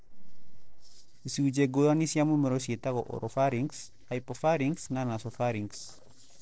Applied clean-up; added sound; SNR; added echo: neural separator model SepFormer DNS4.